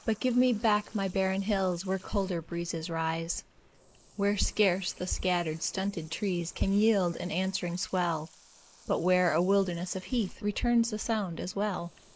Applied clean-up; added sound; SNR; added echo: neural mask model Resemble Enhance denoiser.